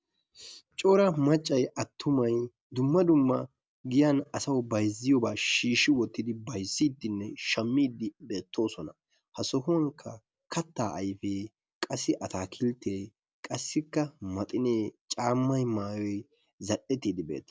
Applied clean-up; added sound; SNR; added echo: none; none; none; none.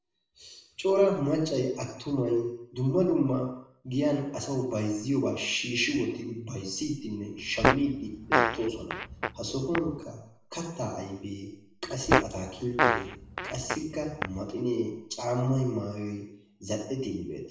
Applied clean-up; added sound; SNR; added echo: none; Fart; 1 dB; reverberation time 0.6 s.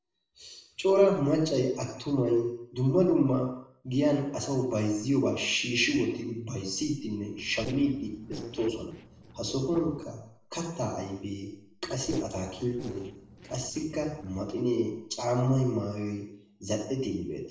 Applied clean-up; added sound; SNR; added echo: neural separator model SepFormer DNS4.